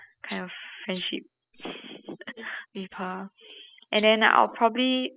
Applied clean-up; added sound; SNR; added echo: classical method spectral subtraction.